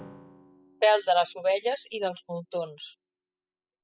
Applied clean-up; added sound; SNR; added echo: classical method spectral subtraction.